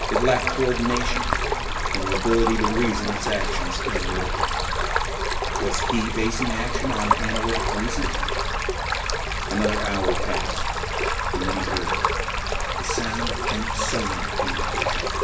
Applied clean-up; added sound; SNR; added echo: none; Stream; -4 dB; reverberation time 2.2 s.